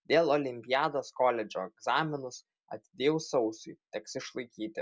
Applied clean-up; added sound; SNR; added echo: none; none; none; none.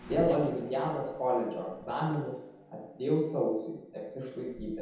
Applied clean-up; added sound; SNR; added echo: none; Race car, auto racing / Accelerating, revving, vroom; 15 dB; reverberation time 0.9 s.